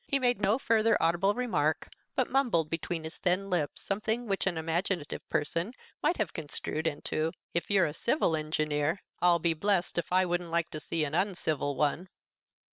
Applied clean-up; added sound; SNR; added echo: neural separator model SepFormer WHAM!.